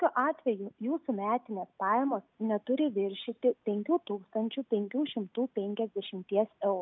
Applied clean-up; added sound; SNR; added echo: none; none; none; none.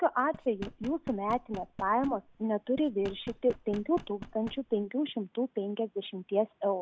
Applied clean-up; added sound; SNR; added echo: none; Knock; 15 dB; none.